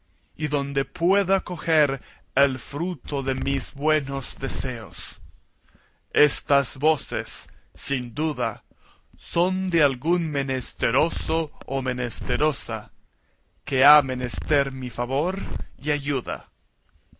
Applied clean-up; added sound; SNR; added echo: none; Zipper (clothing); 7 dB; none.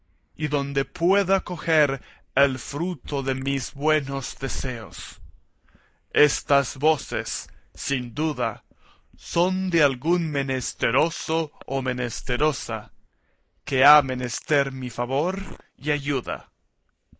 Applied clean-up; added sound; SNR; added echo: neural mask model Resemble Enhance denoiser.